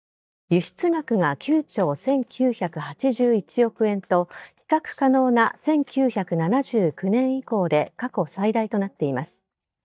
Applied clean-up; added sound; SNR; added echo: neural mask model DeepFilterNet 3.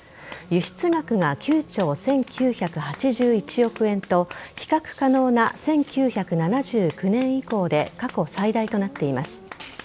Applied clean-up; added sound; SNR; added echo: none; Motorcycle + Clapping; 20 dB; none.